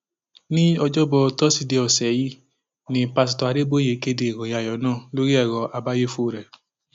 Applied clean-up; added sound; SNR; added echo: none; none; none; none.